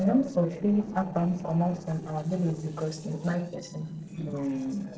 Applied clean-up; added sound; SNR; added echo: neural separator model SepFormer DNS4.